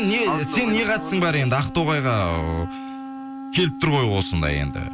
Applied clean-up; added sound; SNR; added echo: none; Wind instrument, woodwind instrument; 11 dB; none.